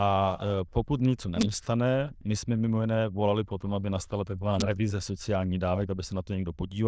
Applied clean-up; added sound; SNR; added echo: neural diffusion model UNIVERSE++.